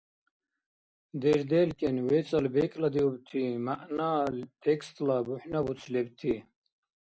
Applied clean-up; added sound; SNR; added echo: none; none; none; none.